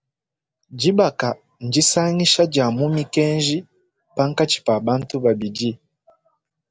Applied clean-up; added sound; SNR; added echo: none; none; none; none.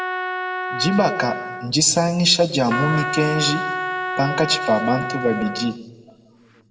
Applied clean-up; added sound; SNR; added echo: none; Trumpet; 6 dB; reverberation time 1.1 s.